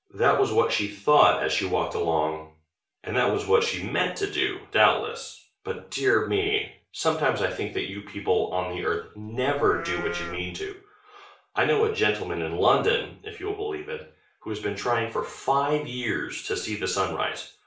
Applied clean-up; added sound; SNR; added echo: none; Livestock, farm animals, working animals; 11 dB; reverberation time 0.4 s.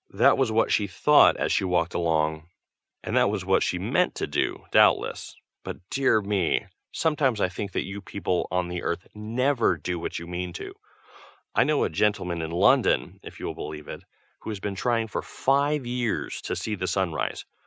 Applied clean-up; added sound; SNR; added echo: none; none; none; none.